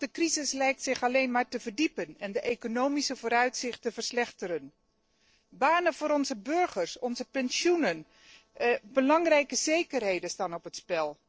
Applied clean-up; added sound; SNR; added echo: neural separator model SepFormer DNS4.